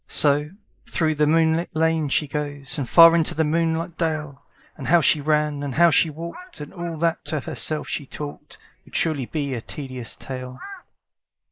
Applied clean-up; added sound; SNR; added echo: neural mask model Resemble Enhance denoiser.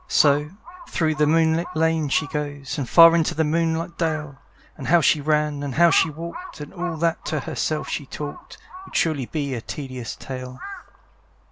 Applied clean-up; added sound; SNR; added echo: none; Crow; 16 dB; none.